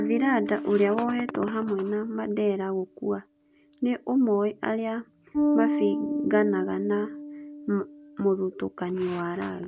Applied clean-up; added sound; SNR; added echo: none; Bass guitar; 6 dB; none.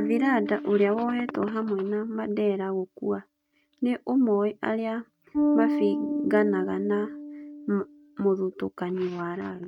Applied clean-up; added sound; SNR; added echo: neural mask model RNNoise.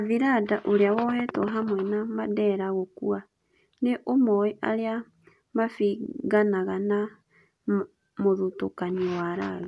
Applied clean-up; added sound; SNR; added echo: none; none; none; none.